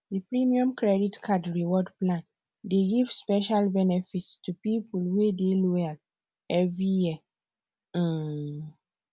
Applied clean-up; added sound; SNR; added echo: none; none; none; none.